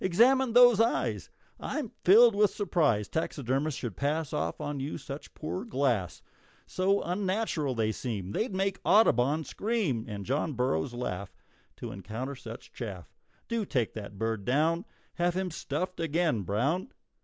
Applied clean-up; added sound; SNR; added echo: none; none; none; none.